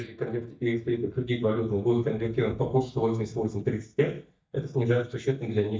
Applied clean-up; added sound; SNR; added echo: neural mask model DeepFilterNet 3.